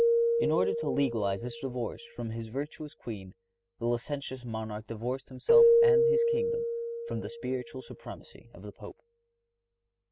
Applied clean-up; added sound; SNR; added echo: none; Keyboard (musical); -5 dB; none.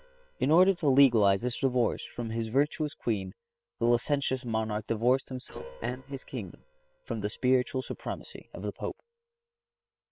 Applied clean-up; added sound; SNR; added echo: neural separator model SepFormer WHAM!.